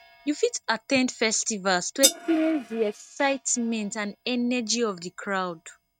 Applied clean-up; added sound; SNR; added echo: neural mask model RNNoise.